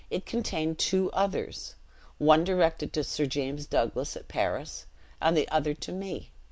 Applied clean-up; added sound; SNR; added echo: none; none; none; none.